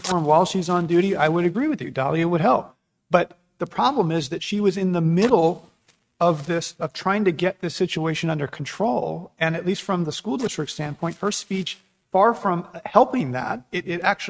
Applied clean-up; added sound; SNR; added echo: neural mask model RNNoise.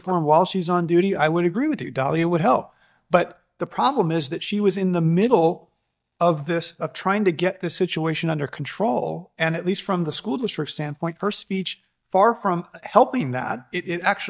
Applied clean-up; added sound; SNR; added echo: neural mask model DeepFilterNet 3.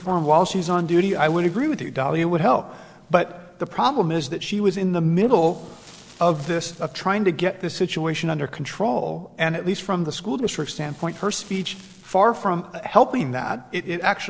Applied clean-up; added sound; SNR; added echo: neural separator model SepFormer DNS4.